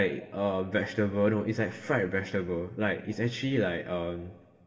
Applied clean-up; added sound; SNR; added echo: none; none; none; reverberation time 1.1 s.